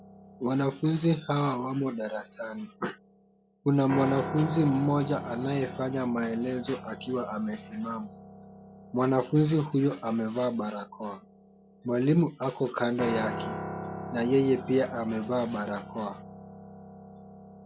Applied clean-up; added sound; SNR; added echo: none; Piano; 12 dB; none.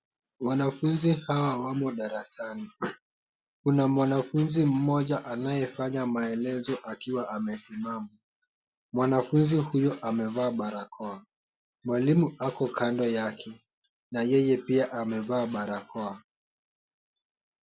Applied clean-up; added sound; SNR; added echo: none; none; none; none.